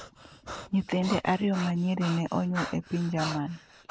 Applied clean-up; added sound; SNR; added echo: neural mask model Resemble Enhance denoiser.